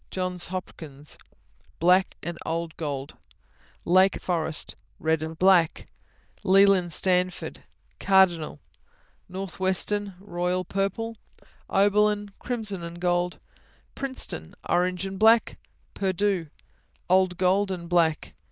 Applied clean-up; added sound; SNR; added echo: neural diffusion model UNIVERSE++.